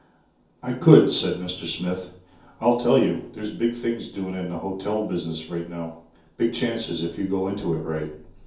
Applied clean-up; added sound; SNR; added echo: none; none; none; reverberation time 0.6 s.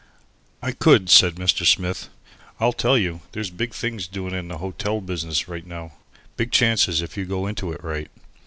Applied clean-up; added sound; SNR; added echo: none; none; none; none.